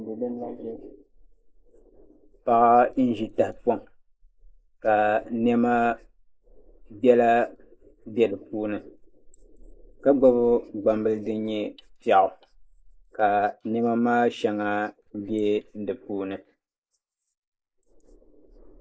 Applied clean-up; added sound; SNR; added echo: neural mask model Resemble Enhance denoiser.